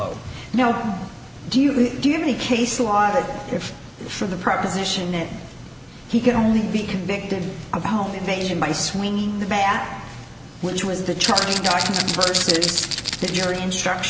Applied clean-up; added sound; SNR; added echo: none; Rattle (instrument); 2 dB; none.